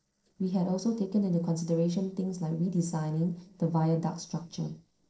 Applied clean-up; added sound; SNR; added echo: neural separator model SepFormer DNS4.